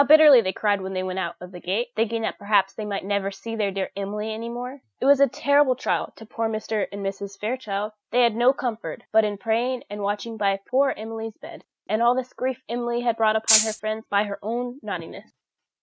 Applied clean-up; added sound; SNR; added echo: neural mask model RNNoise.